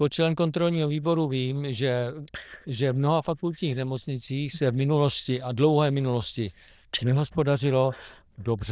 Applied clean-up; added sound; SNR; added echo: neural diffusion model UNIVERSE++.